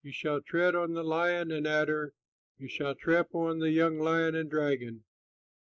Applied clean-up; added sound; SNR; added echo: neural mask model Resemble Enhance denoiser.